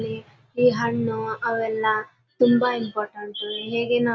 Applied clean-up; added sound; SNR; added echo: none; none; none; none.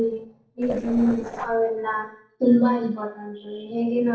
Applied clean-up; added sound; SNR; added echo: neural separator model SepFormer DNS4.